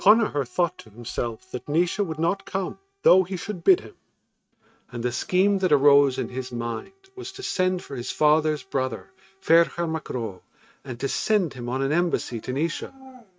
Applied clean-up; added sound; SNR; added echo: neural mask model RNNoise.